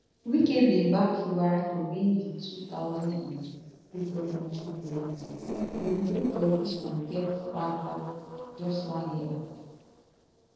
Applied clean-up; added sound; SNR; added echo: neural separator model SepFormer DNS4.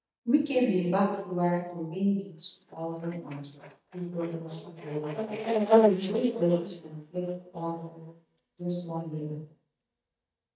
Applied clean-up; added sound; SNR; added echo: neural mask model DeepFilterNet 3.